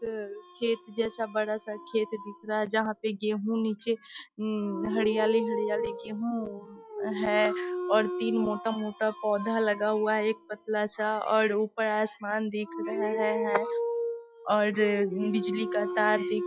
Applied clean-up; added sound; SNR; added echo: classical method log-MMSE.